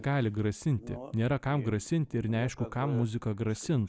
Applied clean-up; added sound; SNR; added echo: none; none; none; none.